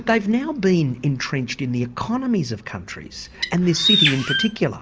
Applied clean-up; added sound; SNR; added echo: none; Bird; 0 dB; none.